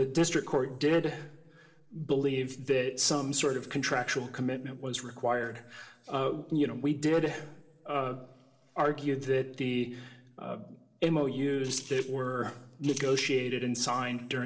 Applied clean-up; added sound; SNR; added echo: neural separator model SepFormer DNS4.